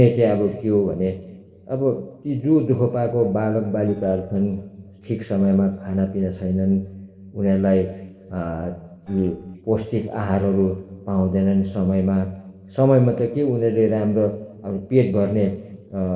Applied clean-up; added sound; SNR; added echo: neural separator model SepFormer DNS4.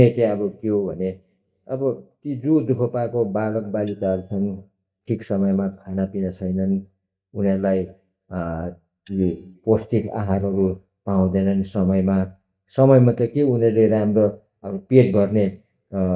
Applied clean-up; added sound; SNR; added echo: neural mask model DeepFilterNet 3.